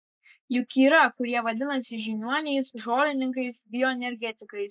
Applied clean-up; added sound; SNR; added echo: neural mask model Resemble Enhance denoiser.